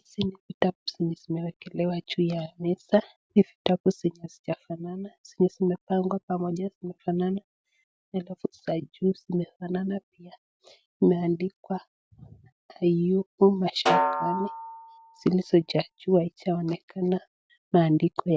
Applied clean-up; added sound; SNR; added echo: none; Snare drum; 2 dB; none.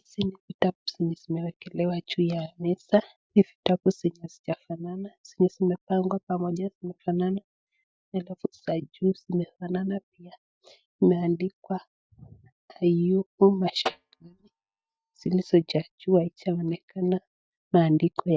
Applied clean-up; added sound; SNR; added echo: neural mask model DeepFilterNet 3.